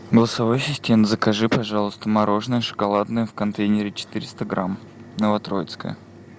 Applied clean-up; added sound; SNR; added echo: none; none; none; none.